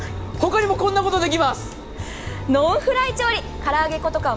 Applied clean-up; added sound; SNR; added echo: none; Engine; 13 dB; none.